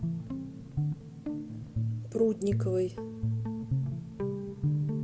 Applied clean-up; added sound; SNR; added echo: none; Guitar; -3 dB; none.